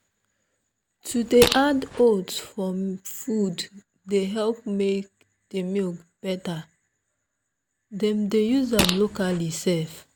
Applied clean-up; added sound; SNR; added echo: none; Fart; 3 dB; none.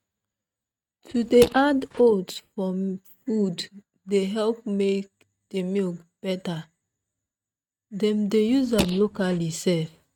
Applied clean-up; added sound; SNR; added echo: neural mask model RNNoise.